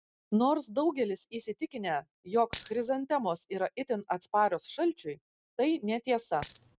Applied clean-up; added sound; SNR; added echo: neural mask model RNNoise.